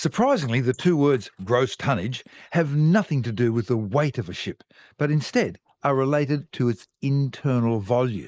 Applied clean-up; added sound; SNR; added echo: neural mask model Resemble Enhance denoiser.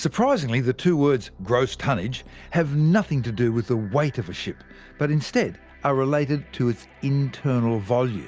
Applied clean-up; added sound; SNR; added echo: none; none; none; none.